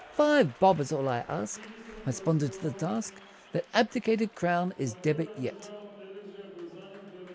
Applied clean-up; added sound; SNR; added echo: none; Applause; 17 dB; none.